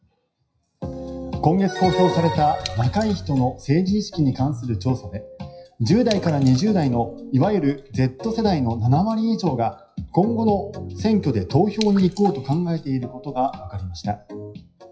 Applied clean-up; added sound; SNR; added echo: classical method WPE with log-MMSE.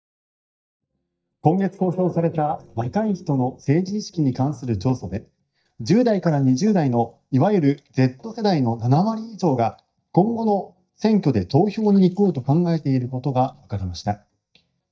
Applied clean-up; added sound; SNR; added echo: neural mask model DeepFilterNet 3.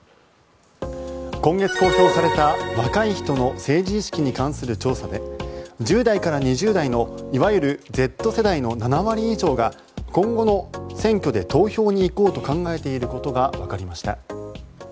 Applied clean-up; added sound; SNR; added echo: none; none; none; none.